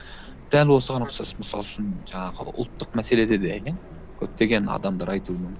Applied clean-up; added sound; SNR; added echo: none; Subway, metro, underground; 15 dB; none.